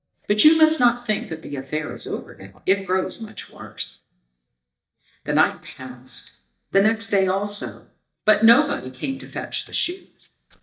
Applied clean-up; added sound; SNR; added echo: neural mask model DeepFilterNet 3.